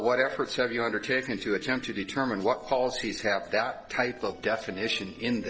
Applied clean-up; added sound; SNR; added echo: neural separator model SepFormer DNS4.